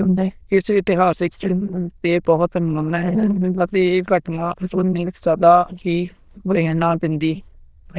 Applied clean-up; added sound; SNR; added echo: neural diffusion model UNIVERSE++.